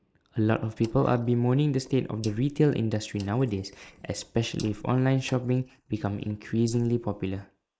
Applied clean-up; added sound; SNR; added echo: neural mask model Resemble Enhance denoiser.